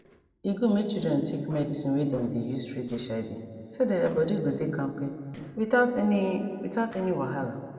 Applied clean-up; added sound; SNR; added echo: neural separator model SepFormer DNS4.